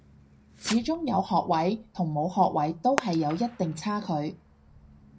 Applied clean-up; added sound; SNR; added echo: none; Fireworks; 14 dB; reverberation time 0.4 s.